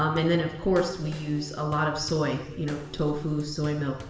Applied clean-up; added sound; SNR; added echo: none; Bass drum / Snare drum / Drum kit; 18 dB; reverberation time 1.3 s.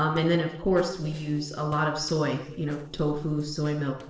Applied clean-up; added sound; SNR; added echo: neural separator model SepFormer DNS4.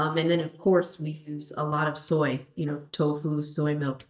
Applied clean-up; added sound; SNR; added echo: neural mask model DeepFilterNet 3.